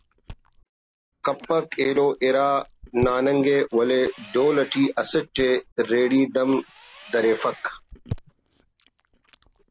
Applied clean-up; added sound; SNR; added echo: none; Chewing, mastication + Engine; 19 dB; none.